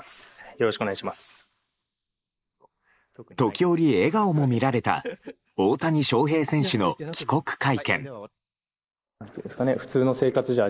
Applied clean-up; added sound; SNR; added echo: neural mask model Resemble Enhance denoiser.